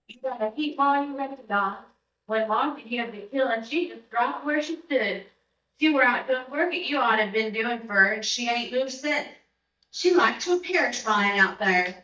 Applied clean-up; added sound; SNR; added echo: neural mask model DeepFilterNet 3.